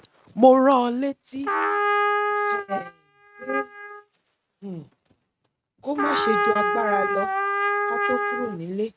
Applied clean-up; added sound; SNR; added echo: neural mask model RNNoise.